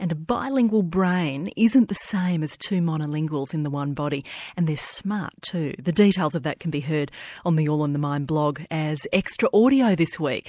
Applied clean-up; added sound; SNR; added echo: none; none; none; none.